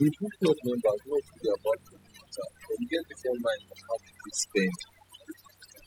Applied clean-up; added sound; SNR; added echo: classical method spectral subtraction.